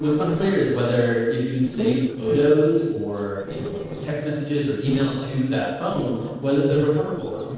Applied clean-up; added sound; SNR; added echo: neural separator model SepFormer DNS4.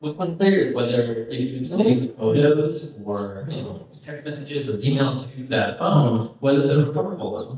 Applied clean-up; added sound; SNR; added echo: neural mask model DeepFilterNet 3.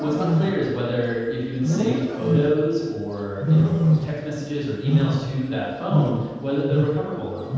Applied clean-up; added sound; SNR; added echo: none; Wild animals; -1 dB; reverberation time 1.2 s.